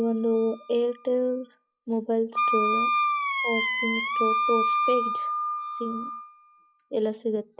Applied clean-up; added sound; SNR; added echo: classical method log-MMSE.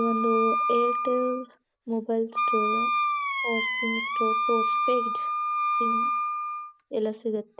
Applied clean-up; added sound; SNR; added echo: none; Wind instrument, woodwind instrument; -3 dB; none.